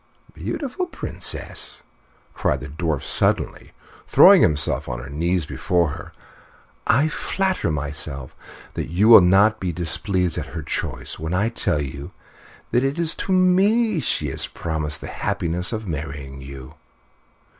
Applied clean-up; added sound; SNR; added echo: none; none; none; none.